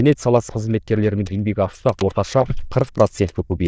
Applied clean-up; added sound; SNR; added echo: neural diffusion model UNIVERSE++.